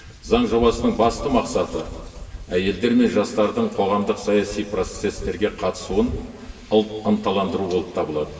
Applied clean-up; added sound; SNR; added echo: none; Wind; 16 dB; reverberation time 2.0 s.